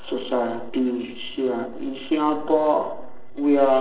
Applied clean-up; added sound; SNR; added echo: neural separator model SepFormer DNS4.